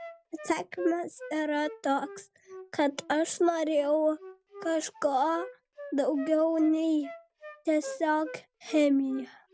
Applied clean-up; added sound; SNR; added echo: none; Wind instrument, woodwind instrument; 17 dB; none.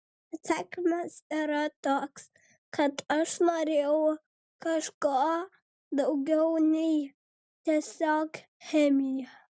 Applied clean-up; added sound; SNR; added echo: none; none; none; none.